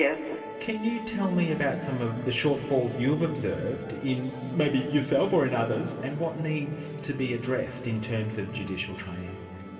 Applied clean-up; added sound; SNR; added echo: none; Musical instrument; 13 dB; reverberation time 2.6 s.